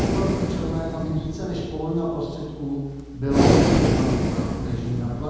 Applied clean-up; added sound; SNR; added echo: none; Breathing; -4 dB; reverberation time 1.2 s.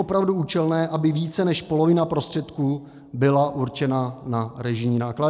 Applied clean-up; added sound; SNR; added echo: none; none; none; none.